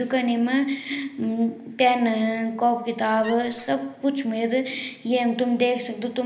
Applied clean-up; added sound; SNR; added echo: none; Wood; 17 dB; reverberation time 0.8 s.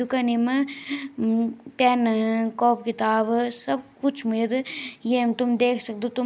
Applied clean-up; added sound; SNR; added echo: none; none; none; none.